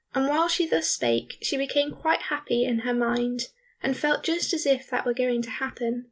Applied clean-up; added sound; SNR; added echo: none; none; none; none.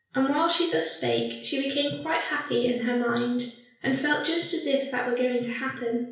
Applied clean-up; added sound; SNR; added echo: none; none; none; reverberation time 0.5 s.